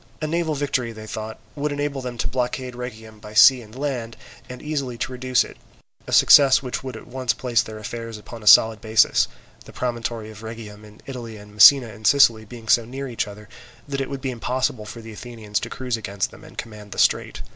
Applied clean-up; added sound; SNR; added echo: none; none; none; none.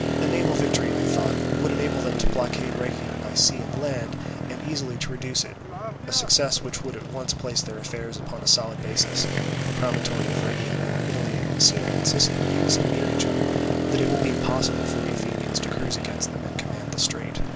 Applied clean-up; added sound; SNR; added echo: none; Motorcycle; -2 dB; none.